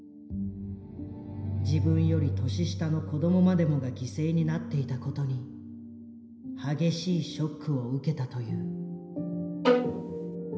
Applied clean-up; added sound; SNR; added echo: none; Bowed string instrument; -2 dB; reverberation time 0.9 s.